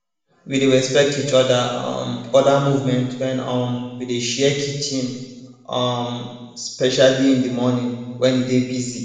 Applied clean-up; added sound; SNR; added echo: none; none; none; reverberation time 1.1 s.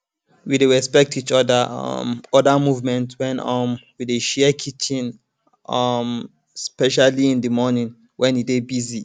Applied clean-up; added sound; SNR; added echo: none; none; none; none.